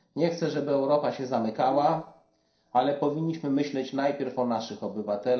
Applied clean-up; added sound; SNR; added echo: neural separator model SepFormer DNS4.